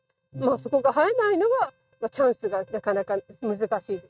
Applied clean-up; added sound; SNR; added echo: neural mask model RNNoise.